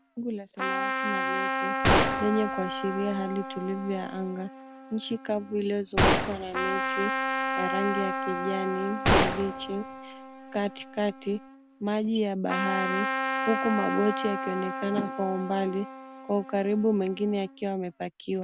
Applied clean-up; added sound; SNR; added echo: none; Trumpet + Gunshot, gunfire; 0 dB; none.